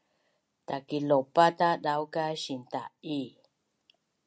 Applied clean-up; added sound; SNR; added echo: none; none; none; none.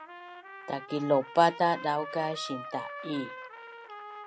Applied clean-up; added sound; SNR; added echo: none; Trumpet; 12 dB; none.